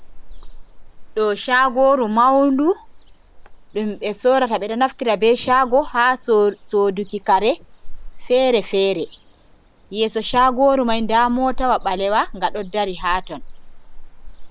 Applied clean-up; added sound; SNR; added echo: none; Ocean; 12 dB; none.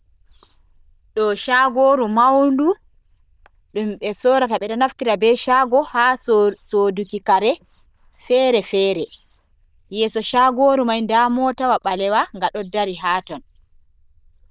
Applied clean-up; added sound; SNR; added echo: neural diffusion model UNIVERSE++.